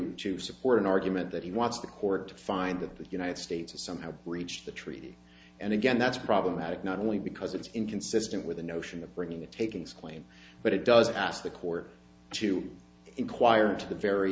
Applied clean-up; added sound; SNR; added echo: none; none; none; none.